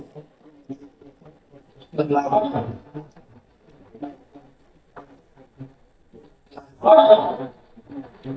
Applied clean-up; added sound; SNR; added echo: neural mask model DeepFilterNet 3.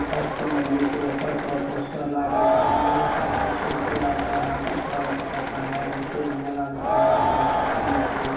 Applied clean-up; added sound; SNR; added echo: none; Crowd; -3 dB; reverberation time 0.7 s.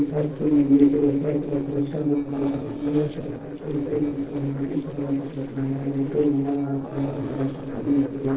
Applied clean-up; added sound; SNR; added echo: neural separator model SepFormer DNS4.